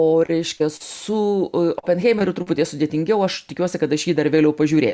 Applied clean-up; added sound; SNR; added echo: none; none; none; none.